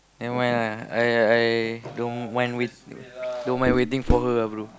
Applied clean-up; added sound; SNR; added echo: none; none; none; none.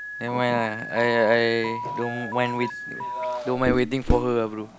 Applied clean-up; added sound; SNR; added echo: none; Alarm; 9 dB; none.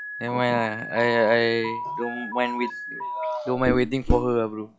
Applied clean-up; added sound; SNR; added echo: classical method log-MMSE.